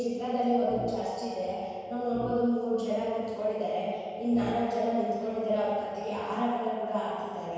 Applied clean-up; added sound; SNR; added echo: none; Brass instrument; 13 dB; reverberation time 1.9 s.